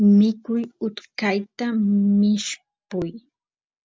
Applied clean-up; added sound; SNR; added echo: none; none; none; none.